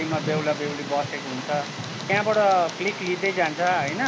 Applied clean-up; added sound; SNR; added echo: none; Tick; 8 dB; none.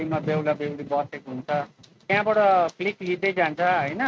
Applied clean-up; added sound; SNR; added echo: neural mask model RNNoise.